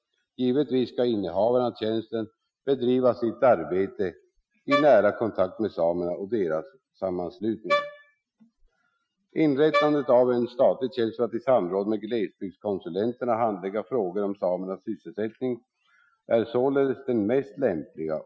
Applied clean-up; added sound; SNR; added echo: classical method Wiener filter.